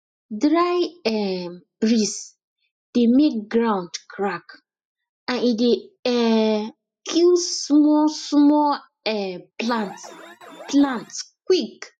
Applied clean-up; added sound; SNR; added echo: classical method spectral subtraction.